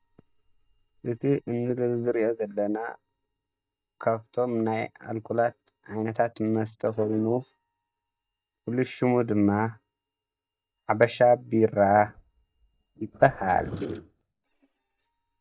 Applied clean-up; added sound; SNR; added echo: neural mask model DeepFilterNet 3.